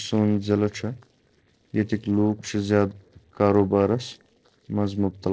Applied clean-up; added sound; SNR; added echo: neural separator model SepFormer DNS4.